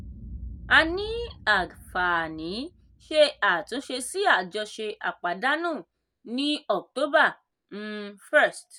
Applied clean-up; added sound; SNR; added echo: none; Boom; 20 dB; none.